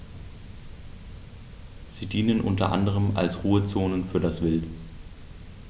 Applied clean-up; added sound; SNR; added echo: none; none; none; none.